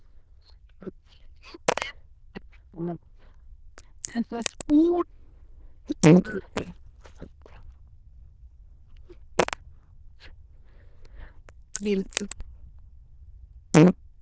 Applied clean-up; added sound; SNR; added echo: neural diffusion model UNIVERSE++.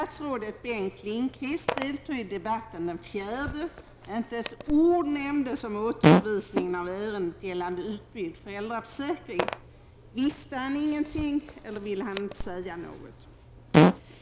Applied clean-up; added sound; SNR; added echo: none; Fart; 0 dB; none.